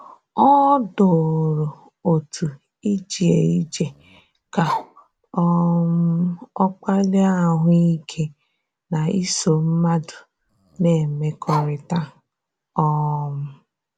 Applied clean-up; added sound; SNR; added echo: none; Bark; 12 dB; none.